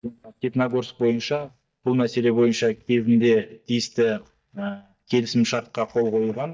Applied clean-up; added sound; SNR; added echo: neural mask model DeepFilterNet 3.